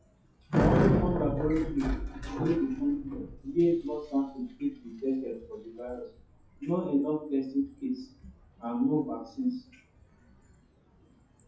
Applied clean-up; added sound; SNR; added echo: classical method WPE with log-MMSE.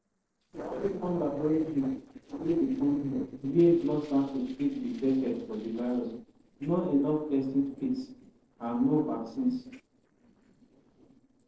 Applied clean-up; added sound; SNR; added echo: neural separator model SepFormer DNS4.